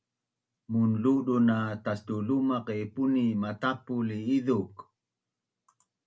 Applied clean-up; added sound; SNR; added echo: none; none; none; none.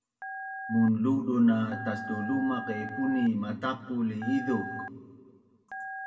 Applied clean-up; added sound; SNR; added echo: none; Telephone; 11 dB; reverberation time 1.3 s.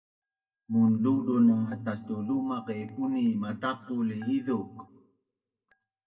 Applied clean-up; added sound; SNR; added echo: neural mask model DeepFilterNet 3.